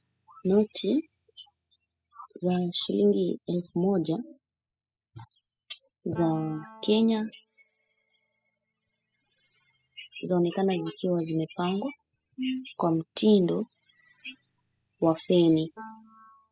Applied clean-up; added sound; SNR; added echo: classical method spectral subtraction.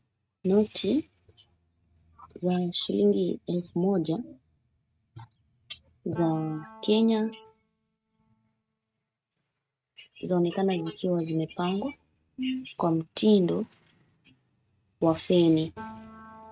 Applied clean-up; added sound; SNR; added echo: neural mask model RNNoise.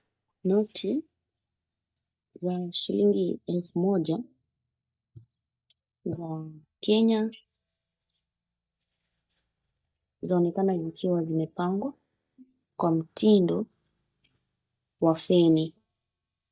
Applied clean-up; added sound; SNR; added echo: neural mask model DeepFilterNet 3.